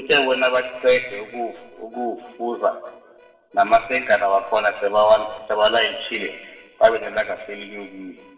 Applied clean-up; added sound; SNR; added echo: neural separator model SepFormer DNS4.